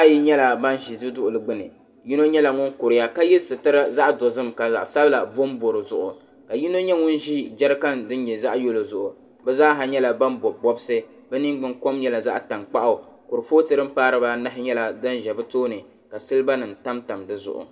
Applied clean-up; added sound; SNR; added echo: none; none; none; reverberation time 2.0 s.